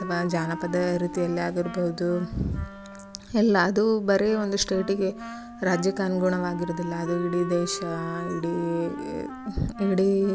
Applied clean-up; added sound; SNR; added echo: none; Wind instrument, woodwind instrument; 12 dB; none.